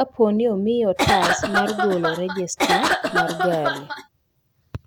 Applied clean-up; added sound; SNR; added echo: none; Cough; -1 dB; none.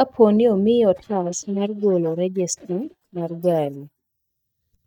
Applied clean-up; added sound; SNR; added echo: neural mask model DeepFilterNet 3.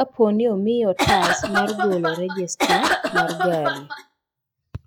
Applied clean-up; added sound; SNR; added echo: classical method log-MMSE.